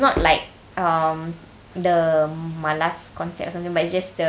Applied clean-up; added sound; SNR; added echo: none; none; none; none.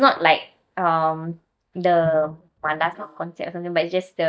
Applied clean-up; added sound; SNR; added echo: neural mask model DeepFilterNet 3.